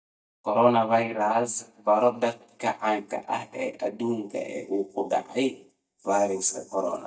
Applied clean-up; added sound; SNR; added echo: neural mask model DeepFilterNet 3.